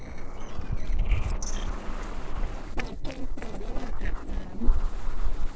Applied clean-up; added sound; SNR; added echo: neural separator model SepFormer DNS4.